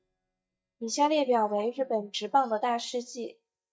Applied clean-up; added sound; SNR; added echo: neural mask model DeepFilterNet 3.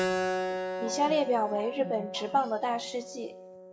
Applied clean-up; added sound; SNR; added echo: none; Keyboard (musical); 4 dB; reverberation time 0.5 s.